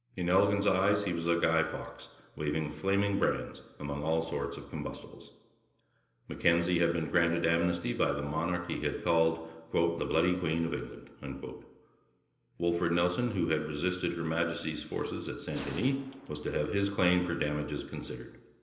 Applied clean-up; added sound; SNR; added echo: none; Gunshot, gunfire; 16 dB; reverberation time 0.8 s.